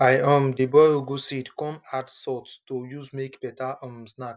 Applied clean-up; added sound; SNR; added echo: none; none; none; none.